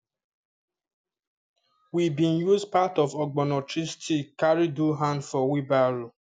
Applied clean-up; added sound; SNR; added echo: none; none; none; none.